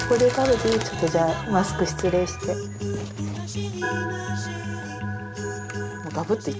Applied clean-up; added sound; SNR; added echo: none; Organ; 12 dB; none.